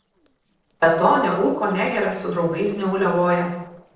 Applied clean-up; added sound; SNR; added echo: neural separator model SepFormer DNS4.